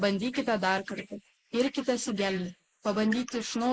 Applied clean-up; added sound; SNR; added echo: neural mask model Resemble Enhance denoiser.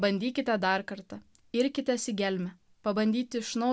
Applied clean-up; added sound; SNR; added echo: none; none; none; none.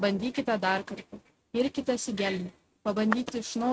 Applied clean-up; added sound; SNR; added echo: neural mask model RNNoise.